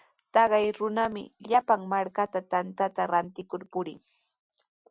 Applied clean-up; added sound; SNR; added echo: none; none; none; none.